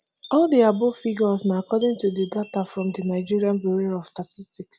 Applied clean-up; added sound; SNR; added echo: none; Chime; 20 dB; none.